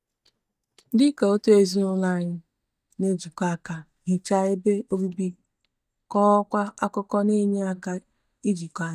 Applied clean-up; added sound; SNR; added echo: neural mask model DeepFilterNet 3.